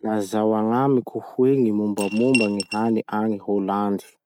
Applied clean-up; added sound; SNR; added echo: neural mask model RNNoise.